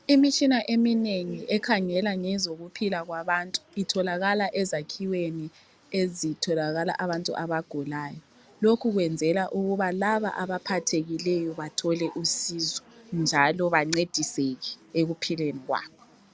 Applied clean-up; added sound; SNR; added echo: none; none; none; none.